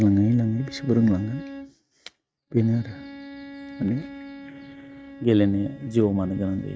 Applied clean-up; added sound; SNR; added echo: neural mask model RNNoise.